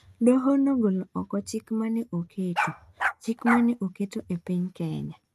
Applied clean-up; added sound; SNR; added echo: neural mask model RNNoise.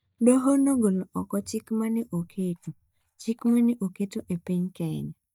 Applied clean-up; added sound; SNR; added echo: neural mask model DeepFilterNet 3.